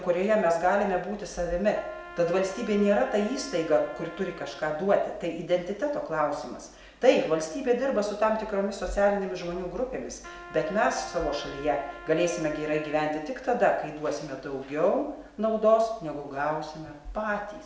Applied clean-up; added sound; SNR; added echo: none; Trumpet; 17 dB; none.